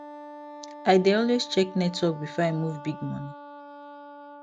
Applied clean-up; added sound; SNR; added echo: none; Wind instrument, woodwind instrument; 15 dB; none.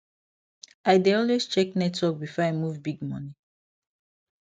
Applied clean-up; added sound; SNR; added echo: none; none; none; none.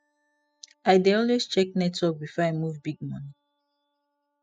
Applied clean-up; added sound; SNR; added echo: classical method spectral subtraction.